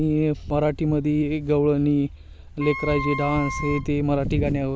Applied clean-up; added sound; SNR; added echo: none; Wind instrument, woodwind instrument; 9 dB; none.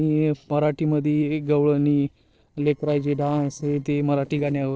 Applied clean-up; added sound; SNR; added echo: neural separator model SepFormer DNS4.